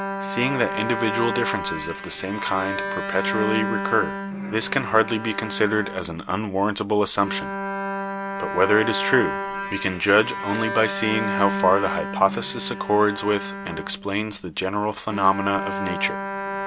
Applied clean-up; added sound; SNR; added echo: none; Bowed string instrument; 6 dB; none.